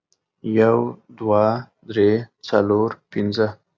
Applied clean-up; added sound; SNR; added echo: none; none; none; none.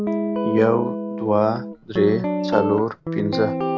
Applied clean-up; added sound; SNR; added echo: none; Guitar; 2 dB; none.